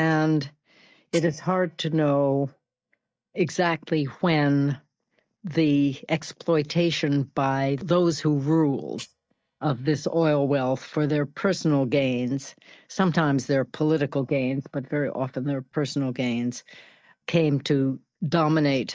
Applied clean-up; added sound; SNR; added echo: neural mask model DeepFilterNet 3.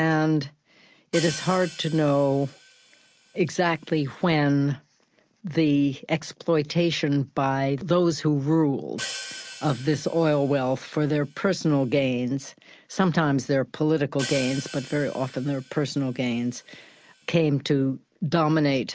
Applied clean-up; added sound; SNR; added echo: none; Hi-hat; 16 dB; none.